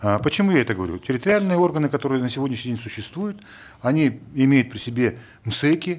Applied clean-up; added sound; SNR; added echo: none; none; none; none.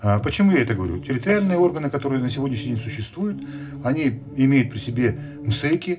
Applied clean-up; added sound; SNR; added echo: none; Musical instrument; 13 dB; reverberation time 0.4 s.